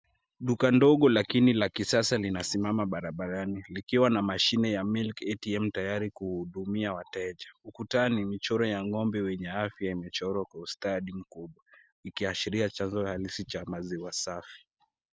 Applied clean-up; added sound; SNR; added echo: none; none; none; none.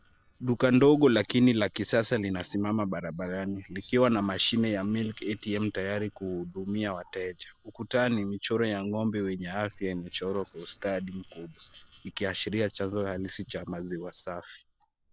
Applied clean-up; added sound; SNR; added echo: neural separator model SepFormer DNS4.